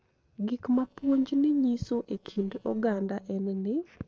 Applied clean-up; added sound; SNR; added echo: neural separator model SepFormer DNS4.